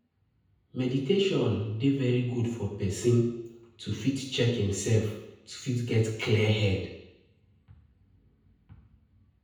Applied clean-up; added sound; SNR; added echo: none; none; none; reverberation time 0.9 s.